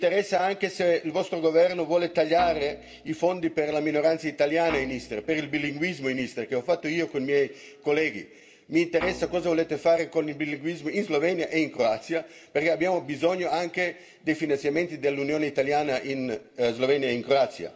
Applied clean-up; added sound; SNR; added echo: none; Guitar; 14 dB; reverberation time 0.4 s.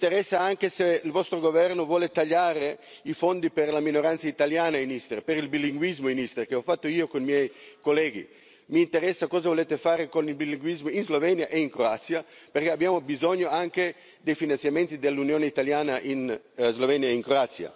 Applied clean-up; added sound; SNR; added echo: none; none; none; none.